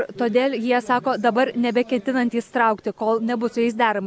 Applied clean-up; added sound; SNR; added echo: none; none; none; none.